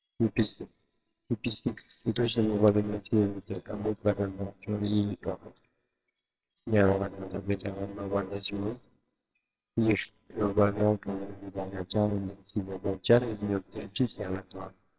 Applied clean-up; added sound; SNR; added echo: neural separator model SepFormer WHAMR!.